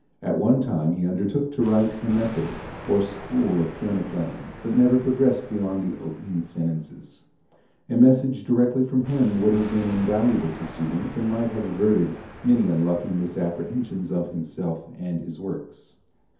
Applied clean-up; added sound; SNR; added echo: none; Thunder; 18 dB; reverberation time 0.5 s.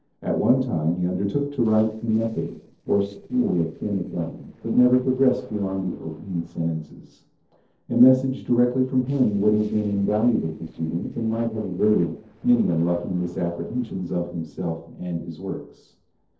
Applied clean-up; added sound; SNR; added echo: neural separator model SepFormer DNS4.